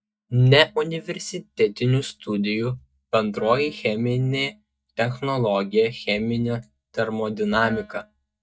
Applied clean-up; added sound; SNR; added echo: neural mask model DeepFilterNet 3.